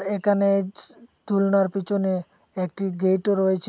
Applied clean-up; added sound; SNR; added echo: none; none; none; none.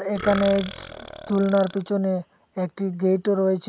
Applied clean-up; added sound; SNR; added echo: none; Burping, eructation; 13 dB; none.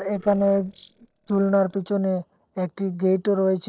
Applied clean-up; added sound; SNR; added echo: neural separator model SepFormer DNS4.